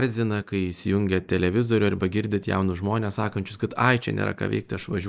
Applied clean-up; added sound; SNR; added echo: neural mask model Resemble Enhance denoiser.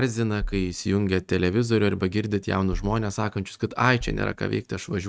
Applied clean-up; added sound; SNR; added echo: neural mask model RNNoise.